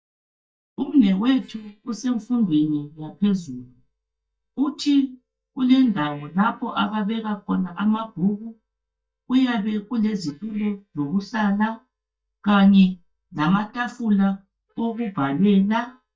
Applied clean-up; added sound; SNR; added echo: neural mask model DeepFilterNet 3.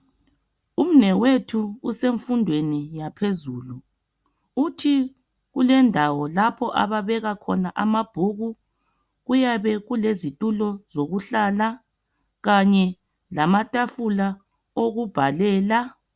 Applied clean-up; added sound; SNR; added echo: none; none; none; none.